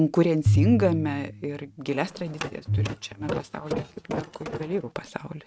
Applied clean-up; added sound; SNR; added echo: neural mask model RNNoise.